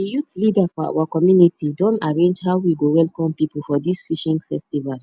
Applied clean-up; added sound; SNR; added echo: none; none; none; none.